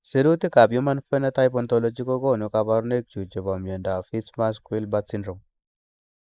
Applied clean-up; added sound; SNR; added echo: neural mask model Resemble Enhance denoiser.